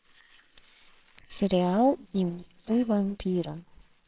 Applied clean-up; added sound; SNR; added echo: neural separator model SepFormer WHAMR!.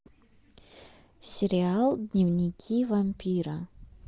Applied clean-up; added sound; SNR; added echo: none; none; none; none.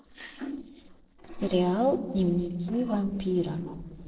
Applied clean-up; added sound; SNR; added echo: neural separator model SepFormer DNS4.